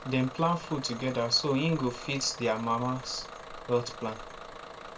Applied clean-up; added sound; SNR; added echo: none; Bus / Engine; 13 dB; reverberation time 0.2 s.